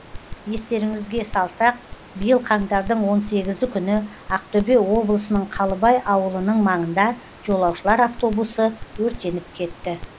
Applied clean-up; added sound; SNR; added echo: none; Crackle; 15 dB; none.